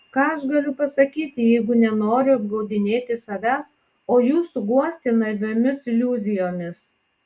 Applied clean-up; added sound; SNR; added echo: none; none; none; none.